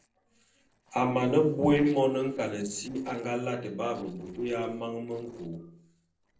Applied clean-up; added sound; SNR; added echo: neural separator model SepFormer DNS4.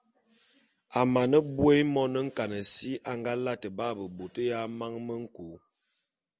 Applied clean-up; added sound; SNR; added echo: none; none; none; none.